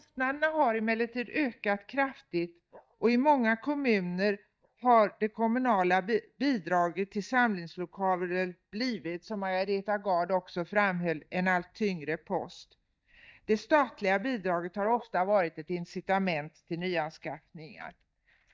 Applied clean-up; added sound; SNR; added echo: neural mask model DeepFilterNet 3.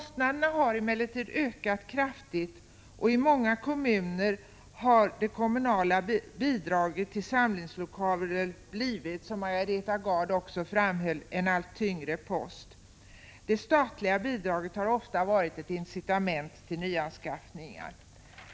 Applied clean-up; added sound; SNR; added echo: none; none; none; none.